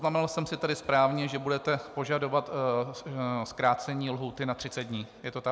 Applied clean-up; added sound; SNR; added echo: none; none; none; none.